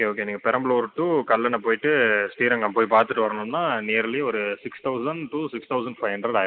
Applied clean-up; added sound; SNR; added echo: neural mask model Resemble Enhance denoiser.